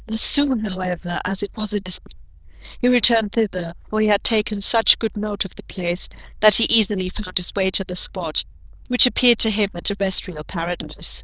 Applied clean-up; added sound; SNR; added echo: neural diffusion model UNIVERSE++.